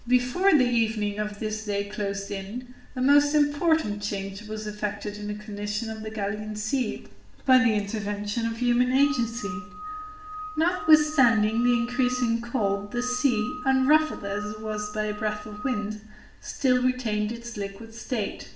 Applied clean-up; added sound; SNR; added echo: none; Screech / Glass; 12 dB; reverberation time 0.5 s.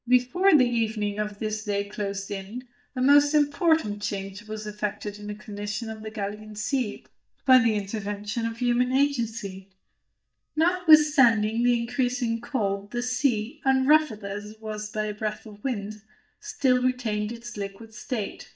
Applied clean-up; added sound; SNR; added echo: neural mask model DeepFilterNet 3.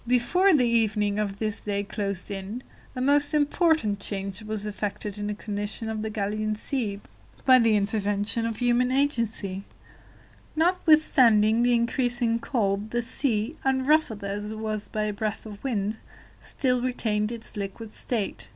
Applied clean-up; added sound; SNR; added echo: none; none; none; none.